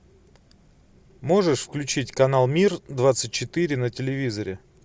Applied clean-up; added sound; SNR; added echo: none; none; none; none.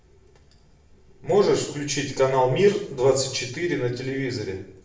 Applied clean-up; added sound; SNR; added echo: none; none; none; reverberation time 0.6 s.